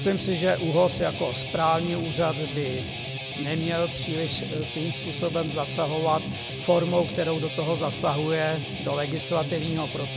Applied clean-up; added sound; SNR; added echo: none; Guitar; 6 dB; none.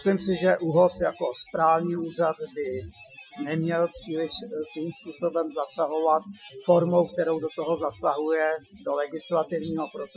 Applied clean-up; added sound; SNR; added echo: classical method Wiener filter.